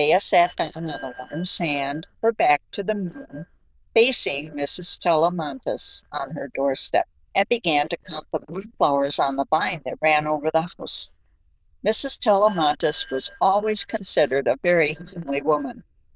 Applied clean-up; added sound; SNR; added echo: neural diffusion model UNIVERSE++.